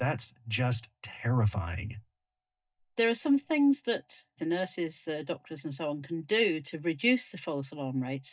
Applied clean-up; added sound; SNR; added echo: neural mask model DeepFilterNet 3.